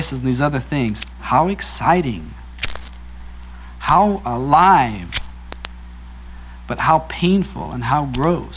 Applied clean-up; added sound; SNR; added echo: none; Fire; 15 dB; none.